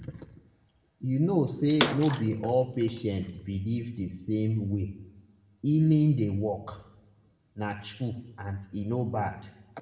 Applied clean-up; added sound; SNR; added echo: none; Bathtub (filling or washing) / Water / Splash, splatter; 7 dB; reverberation time 0.7 s.